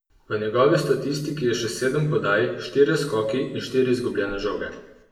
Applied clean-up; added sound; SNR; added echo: none; none; none; reverberation time 0.8 s.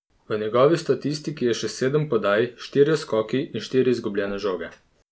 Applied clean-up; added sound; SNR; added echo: none; none; none; none.